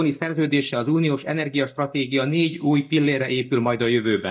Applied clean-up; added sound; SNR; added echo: neural mask model DeepFilterNet 3.